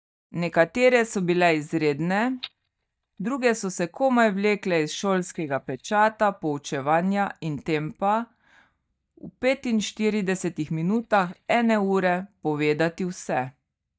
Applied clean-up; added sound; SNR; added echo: neural mask model DeepFilterNet 3.